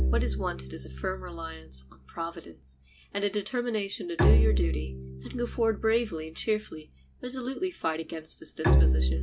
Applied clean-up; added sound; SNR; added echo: none; Bowed string instrument; -3 dB; none.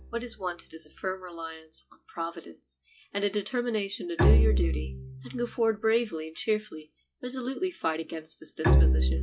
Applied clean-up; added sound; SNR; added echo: classical method log-MMSE.